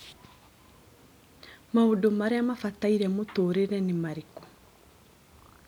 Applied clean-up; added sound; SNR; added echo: none; none; none; none.